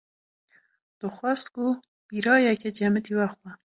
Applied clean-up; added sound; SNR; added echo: none; none; none; none.